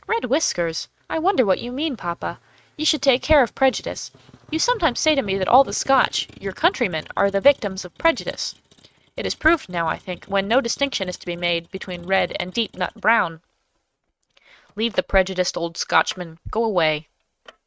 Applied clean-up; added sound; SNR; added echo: neural mask model RNNoise.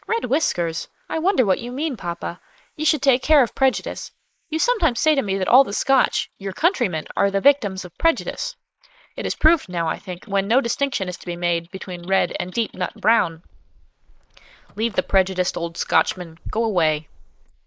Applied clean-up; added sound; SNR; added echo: neural mask model Resemble Enhance denoiser.